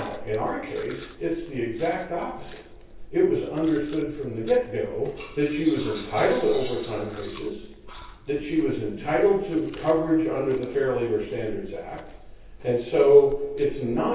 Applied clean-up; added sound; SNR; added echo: none; Chewing, mastication; 16 dB; reverberation time 0.6 s.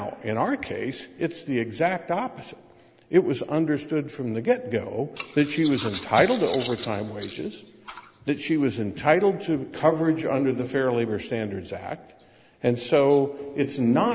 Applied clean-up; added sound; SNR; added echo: none; none; none; none.